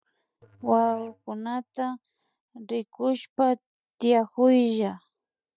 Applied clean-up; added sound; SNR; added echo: neural mask model DeepFilterNet 3.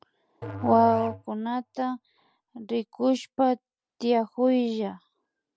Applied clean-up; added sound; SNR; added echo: none; Musical instrument; 13 dB; none.